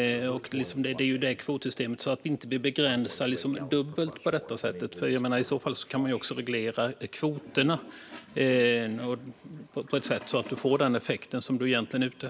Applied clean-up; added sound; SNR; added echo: none; Toilet flush; 19 dB; none.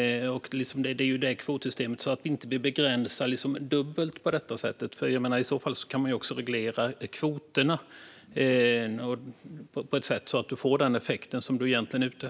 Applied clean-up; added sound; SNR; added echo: none; none; none; none.